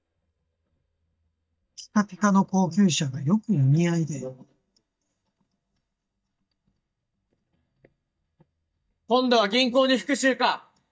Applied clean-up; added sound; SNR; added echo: neural mask model DeepFilterNet 3.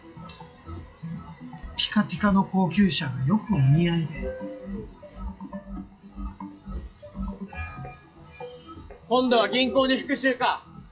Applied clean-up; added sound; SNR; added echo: classical method WPE with log-MMSE.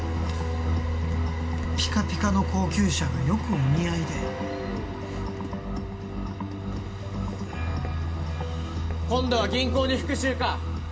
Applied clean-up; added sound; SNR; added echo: none; Guitar; 18 dB; reverberation time 0.4 s.